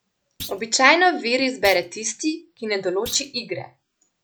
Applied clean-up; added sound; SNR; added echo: none; Thump, thud; 19 dB; none.